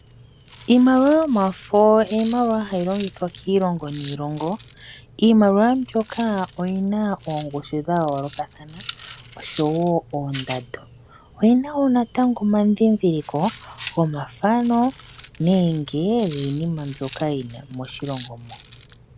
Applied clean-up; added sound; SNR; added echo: none; Rattle; 17 dB; none.